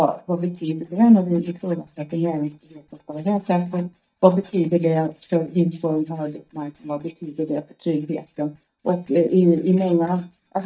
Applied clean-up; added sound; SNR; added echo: neural mask model DeepFilterNet 3.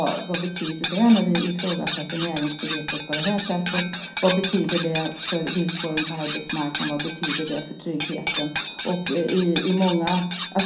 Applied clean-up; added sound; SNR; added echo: none; Cutlery, silverware; -1 dB; reverberation time 0.6 s.